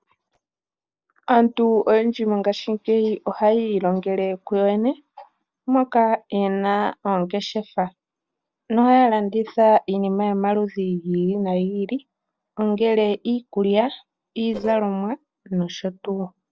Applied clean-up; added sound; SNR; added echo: neural separator model SepFormer DNS4.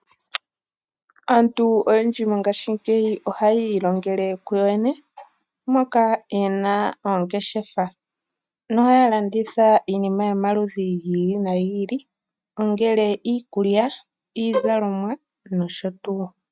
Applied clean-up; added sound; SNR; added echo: neural mask model RNNoise.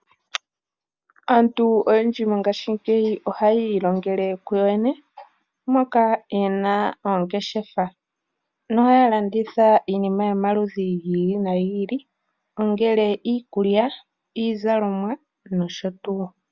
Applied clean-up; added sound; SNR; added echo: none; none; none; none.